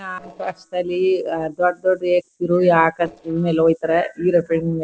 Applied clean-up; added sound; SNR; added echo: neural separator model SepFormer DNS4.